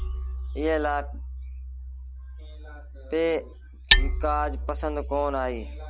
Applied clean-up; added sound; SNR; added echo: none; Hammer; -1 dB; none.